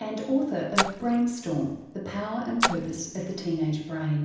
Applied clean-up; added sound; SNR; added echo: none; Splash, splatter; 4 dB; reverberation time 0.9 s.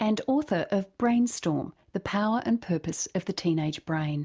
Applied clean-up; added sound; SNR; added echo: none; none; none; none.